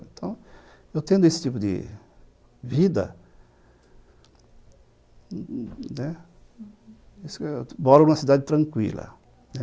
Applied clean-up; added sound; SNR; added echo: none; none; none; none.